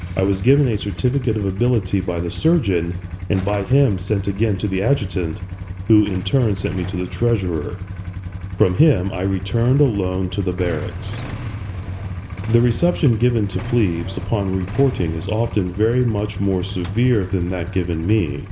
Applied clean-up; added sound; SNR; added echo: none; Idling / Engine starting / Motorcycle / Accelerating, revving, vroom; 9 dB; reverberation time 1.5 s.